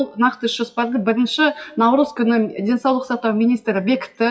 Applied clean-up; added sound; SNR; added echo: classical method WPE with log-MMSE.